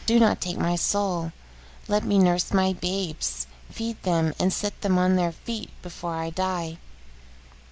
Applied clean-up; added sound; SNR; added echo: none; none; none; none.